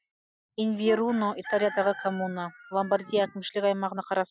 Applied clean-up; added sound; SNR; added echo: classical method Wiener filter.